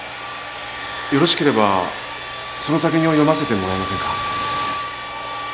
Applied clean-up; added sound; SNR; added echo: none; Domestic sounds, home sounds; 6 dB; none.